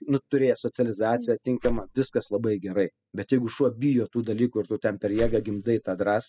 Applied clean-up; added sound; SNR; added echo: classical method spectral subtraction.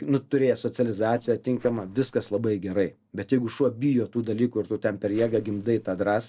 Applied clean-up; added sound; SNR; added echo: neural separator model SepFormer DNS4.